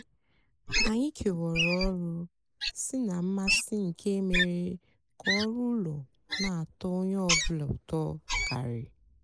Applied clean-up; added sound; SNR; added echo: neural mask model Resemble Enhance denoiser.